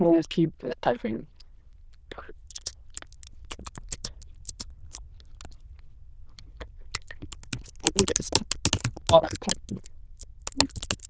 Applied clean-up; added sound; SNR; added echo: neural diffusion model UNIVERSE++.